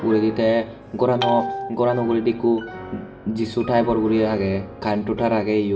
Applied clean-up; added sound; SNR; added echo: none; Piano; 16 dB; reverberation time 0.8 s.